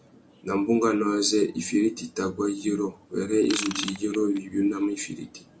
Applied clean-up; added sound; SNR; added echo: none; Ratchet, pawl / Tools; 12 dB; none.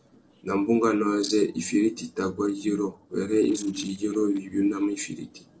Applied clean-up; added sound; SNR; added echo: neural separator model SepFormer DNS4.